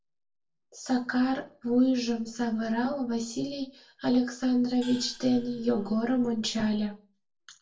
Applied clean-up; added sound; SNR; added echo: neural separator model SepFormer DNS4.